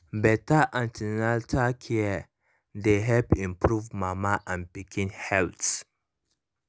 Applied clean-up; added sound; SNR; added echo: none; none; none; none.